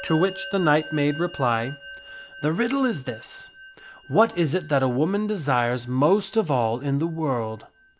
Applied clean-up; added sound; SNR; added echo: none; Musical instrument; 18 dB; none.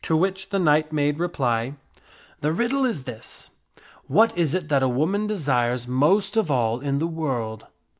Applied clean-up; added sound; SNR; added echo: none; none; none; none.